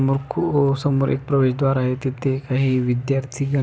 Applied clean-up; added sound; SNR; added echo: none; none; none; none.